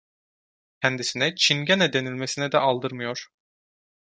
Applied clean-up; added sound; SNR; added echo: none; none; none; none.